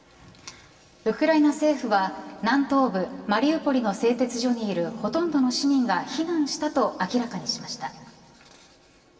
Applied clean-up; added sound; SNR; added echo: none; none; none; reverberation time 2.5 s.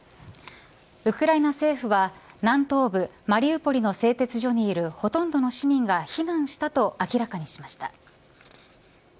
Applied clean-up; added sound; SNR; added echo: none; none; none; none.